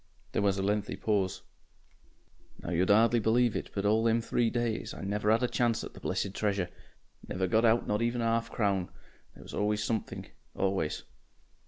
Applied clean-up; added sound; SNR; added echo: none; none; none; none.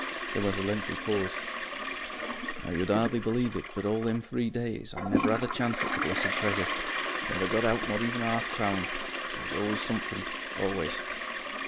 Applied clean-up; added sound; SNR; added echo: none; Toilet flush; 2 dB; none.